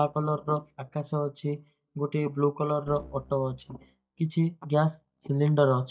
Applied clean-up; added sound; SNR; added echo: neural mask model DeepFilterNet 3.